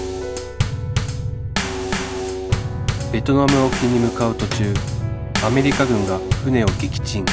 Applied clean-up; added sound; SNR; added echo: none; Bass drum / Snare drum / Drum kit; 1 dB; none.